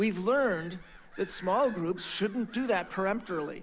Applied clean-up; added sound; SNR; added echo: none; Gull, seagull / Bird vocalization, bird call, bird song; 18 dB; none.